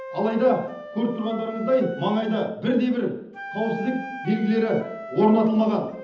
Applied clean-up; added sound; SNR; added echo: none; Wind instrument, woodwind instrument; 14 dB; reverberation time 0.8 s.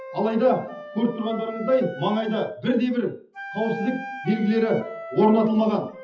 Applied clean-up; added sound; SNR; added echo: classical method WPE with log-MMSE.